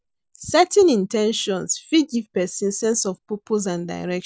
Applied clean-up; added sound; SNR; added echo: none; none; none; none.